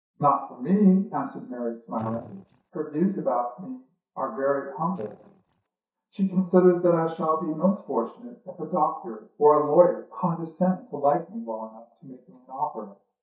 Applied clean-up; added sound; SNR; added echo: neural mask model DeepFilterNet 3.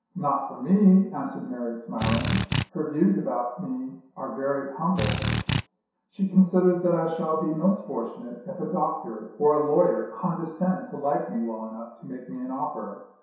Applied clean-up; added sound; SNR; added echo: none; Drill; 0 dB; reverberation time 0.7 s.